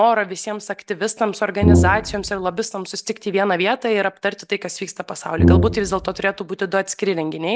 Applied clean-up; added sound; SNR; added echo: none; Brass instrument; -4 dB; none.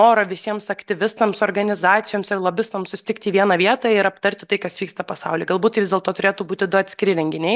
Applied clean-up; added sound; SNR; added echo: none; none; none; none.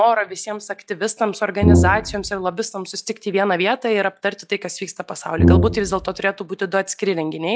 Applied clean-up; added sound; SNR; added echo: classical method log-MMSE.